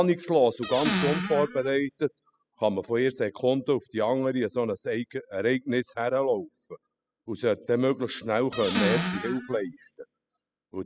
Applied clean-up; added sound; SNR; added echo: classical method spectral subtraction.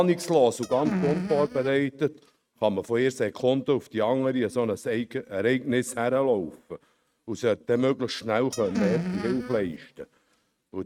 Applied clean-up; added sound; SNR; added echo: neural mask model RNNoise.